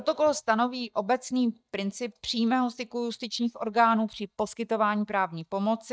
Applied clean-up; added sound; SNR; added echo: neural mask model DeepFilterNet 3.